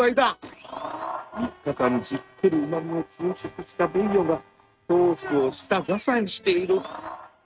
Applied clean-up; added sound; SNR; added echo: neural mask model RNNoise.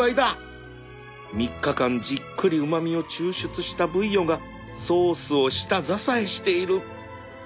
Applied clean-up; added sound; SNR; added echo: none; none; none; none.